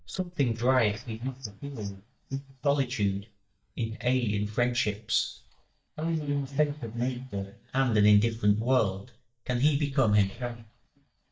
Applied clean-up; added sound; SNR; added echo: neural mask model DeepFilterNet 3.